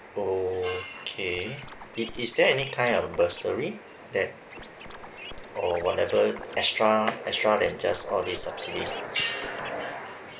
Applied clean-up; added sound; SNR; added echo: none; Scratching (performance technique); 15 dB; none.